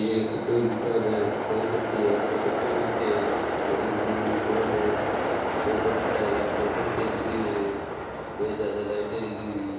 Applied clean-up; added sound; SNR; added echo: none; Train; 0 dB; reverberation time 1.1 s.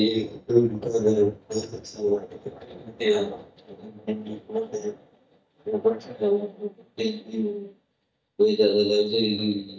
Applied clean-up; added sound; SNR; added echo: neural mask model DeepFilterNet 3.